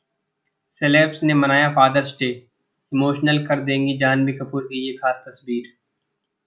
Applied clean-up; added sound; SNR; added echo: none; none; none; none.